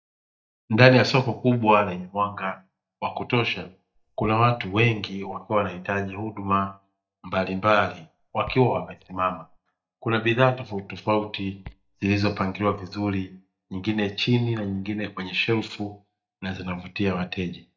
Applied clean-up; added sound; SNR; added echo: neural mask model DeepFilterNet 3.